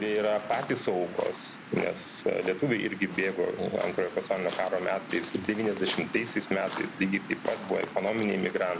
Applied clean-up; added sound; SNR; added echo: none; Waves, surf; 12 dB; none.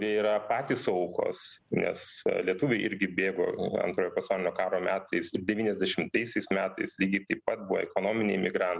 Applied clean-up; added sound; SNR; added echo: none; none; none; none.